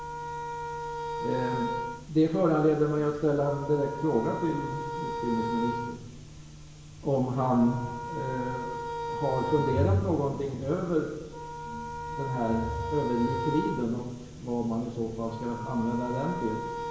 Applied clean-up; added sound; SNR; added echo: none; Wind instrument, woodwind instrument; 7 dB; reverberation time 1.0 s.